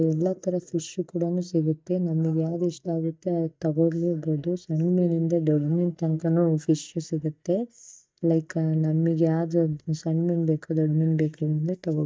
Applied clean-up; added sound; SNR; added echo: neural mask model DeepFilterNet 3.